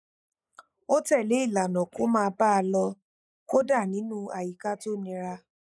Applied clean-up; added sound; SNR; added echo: neural mask model Resemble Enhance denoiser.